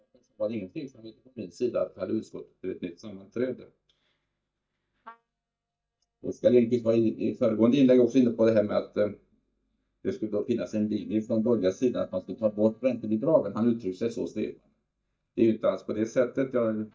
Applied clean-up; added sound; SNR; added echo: neural mask model DeepFilterNet 3.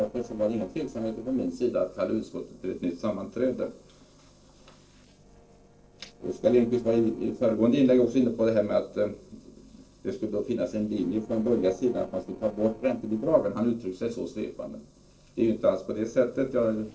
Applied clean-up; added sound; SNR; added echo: neural separator model SepFormer DNS4.